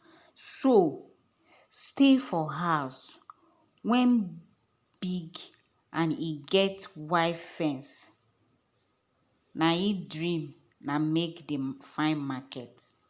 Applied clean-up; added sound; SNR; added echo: none; none; none; none.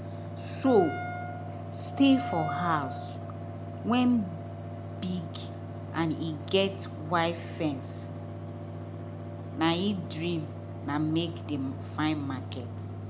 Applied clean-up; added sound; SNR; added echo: none; Wind instrument, woodwind instrument + Mechanical fan; 6 dB; none.